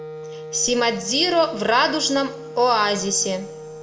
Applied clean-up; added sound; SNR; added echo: none; Wind instrument, woodwind instrument; 14 dB; reverberation time 2.3 s.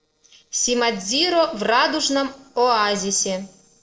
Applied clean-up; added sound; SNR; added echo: neural separator model SepFormer DNS4.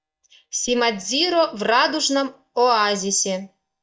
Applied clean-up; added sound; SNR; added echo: neural mask model DeepFilterNet 3.